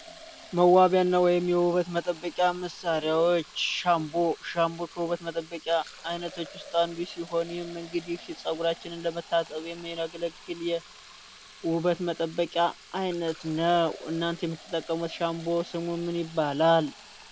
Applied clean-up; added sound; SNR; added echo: none; Fill (with liquid); 20 dB; none.